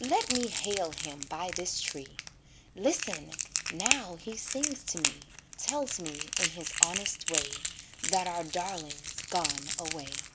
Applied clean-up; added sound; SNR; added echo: none; Crackle; -1 dB; none.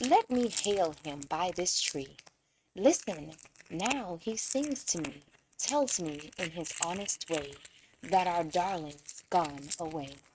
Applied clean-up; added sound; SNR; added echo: neural mask model RNNoise.